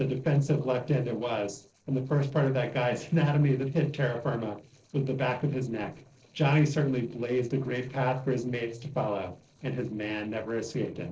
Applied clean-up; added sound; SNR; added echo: neural separator model SepFormer DNS4.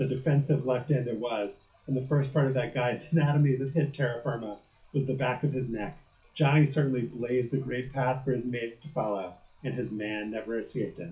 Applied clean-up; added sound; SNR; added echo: classical method WPE with log-MMSE.